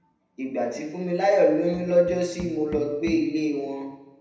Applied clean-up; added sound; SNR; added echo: none; Musical instrument; 16 dB; reverberation time 0.8 s.